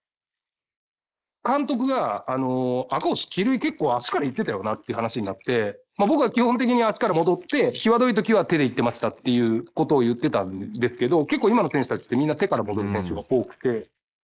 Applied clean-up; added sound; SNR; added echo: neural mask model Resemble Enhance denoiser.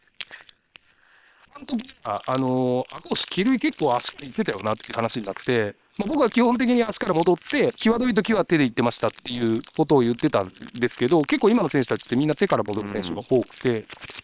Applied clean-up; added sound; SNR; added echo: neural separator model SepFormer WHAM!.